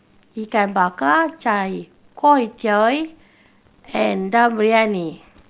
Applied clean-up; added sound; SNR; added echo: none; none; none; none.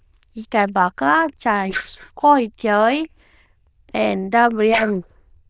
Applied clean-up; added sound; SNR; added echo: neural diffusion model UNIVERSE++.